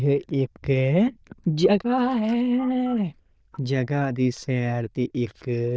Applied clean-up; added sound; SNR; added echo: neural diffusion model UNIVERSE++.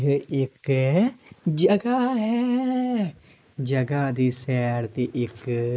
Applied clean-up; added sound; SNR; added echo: neural mask model Resemble Enhance denoiser.